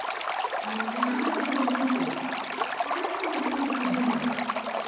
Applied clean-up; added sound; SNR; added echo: none; Stream; -1 dB; reverberation time 2.0 s.